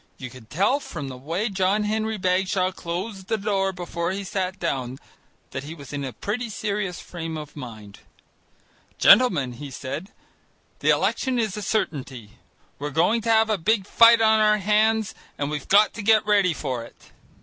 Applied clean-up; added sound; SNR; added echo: none; none; none; none.